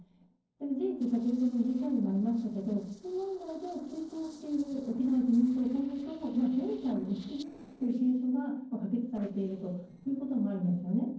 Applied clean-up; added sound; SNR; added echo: neural separator model SepFormer DNS4.